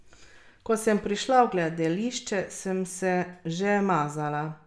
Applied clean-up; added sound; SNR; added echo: none; none; none; none.